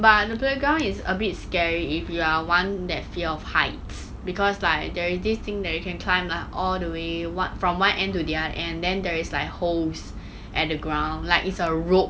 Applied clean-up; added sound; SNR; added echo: none; none; none; none.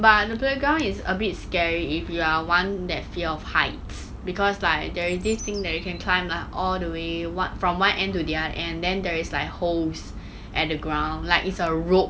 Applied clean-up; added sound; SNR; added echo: none; Bird; 17 dB; none.